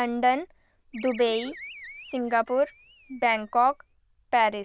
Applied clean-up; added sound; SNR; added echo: neural diffusion model UNIVERSE++.